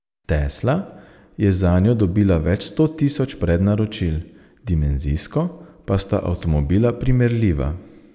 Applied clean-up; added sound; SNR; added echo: none; none; none; none.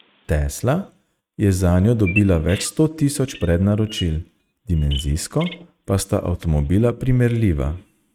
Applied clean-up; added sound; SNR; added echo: neural mask model RNNoise.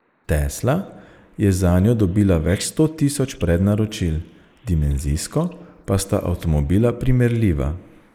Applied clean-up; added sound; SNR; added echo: neural mask model Resemble Enhance denoiser.